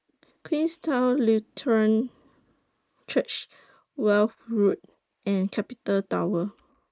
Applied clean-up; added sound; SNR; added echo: neural mask model Resemble Enhance denoiser.